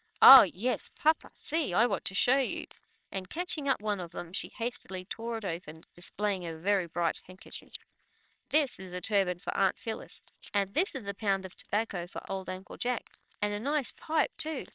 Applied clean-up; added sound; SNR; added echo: neural separator model SepFormer WHAMR!.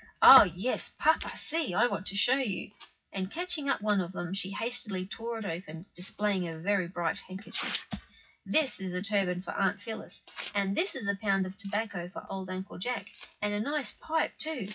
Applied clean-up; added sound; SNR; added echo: classical method WPE with log-MMSE.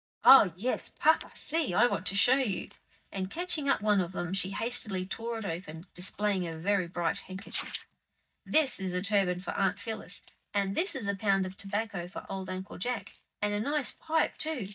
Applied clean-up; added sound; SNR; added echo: neural mask model DeepFilterNet 3.